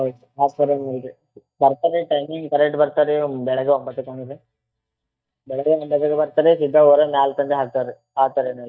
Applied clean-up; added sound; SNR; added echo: neural mask model DeepFilterNet 3.